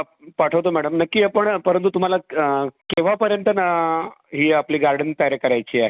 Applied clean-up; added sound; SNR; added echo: none; none; none; none.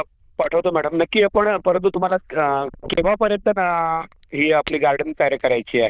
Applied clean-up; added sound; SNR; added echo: neural diffusion model UNIVERSE++.